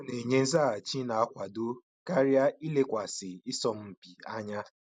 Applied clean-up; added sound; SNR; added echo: none; none; none; none.